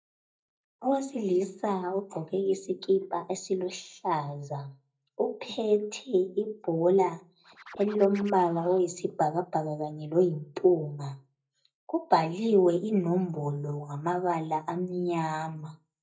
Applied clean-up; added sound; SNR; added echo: neural mask model DeepFilterNet 3.